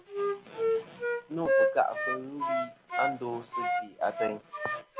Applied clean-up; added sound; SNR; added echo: none; Wind instrument, woodwind instrument; -4 dB; none.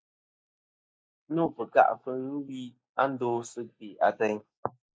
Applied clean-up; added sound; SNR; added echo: neural mask model Resemble Enhance denoiser.